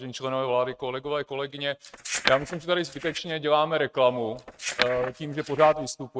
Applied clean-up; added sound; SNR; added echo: neural mask model RNNoise.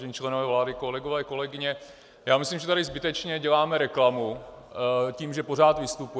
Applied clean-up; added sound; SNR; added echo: none; none; none; none.